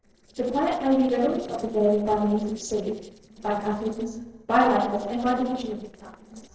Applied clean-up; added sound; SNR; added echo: neural separator model SepFormer DNS4.